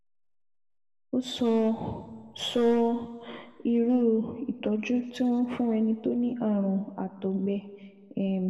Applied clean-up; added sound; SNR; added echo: none; none; none; reverberation time 1.2 s.